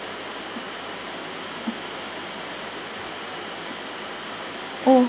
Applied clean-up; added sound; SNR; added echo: none; none; none; none.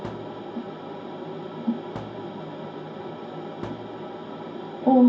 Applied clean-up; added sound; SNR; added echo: none; Thump, thud; 17 dB; reverberation time 0.4 s.